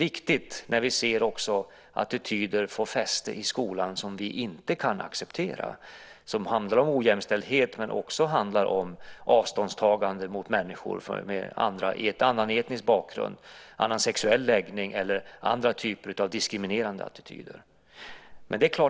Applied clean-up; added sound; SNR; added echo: none; none; none; none.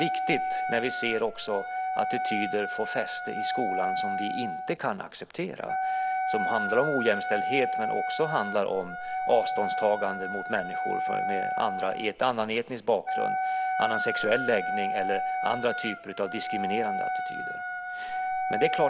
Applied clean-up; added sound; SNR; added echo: none; Wind instrument, woodwind instrument; 1 dB; none.